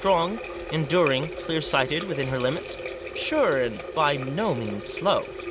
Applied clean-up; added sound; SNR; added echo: none; Water tap, faucet; 9 dB; none.